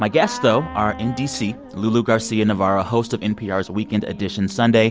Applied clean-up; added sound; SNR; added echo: none; none; none; none.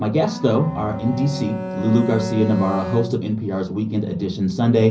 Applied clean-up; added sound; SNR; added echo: none; Bowed string instrument; 11 dB; reverberation time 0.5 s.